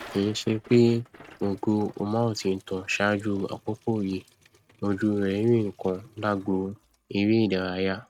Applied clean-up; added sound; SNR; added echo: neural mask model RNNoise.